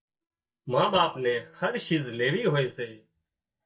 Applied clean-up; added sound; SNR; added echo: neural mask model DeepFilterNet 3.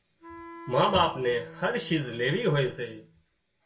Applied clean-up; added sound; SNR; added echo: none; Wind instrument, woodwind instrument; 18 dB; reverberation time 0.3 s.